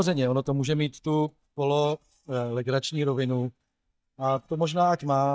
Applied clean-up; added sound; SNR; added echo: neural mask model DeepFilterNet 3.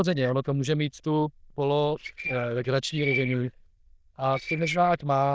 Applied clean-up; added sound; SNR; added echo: neural diffusion model UNIVERSE++.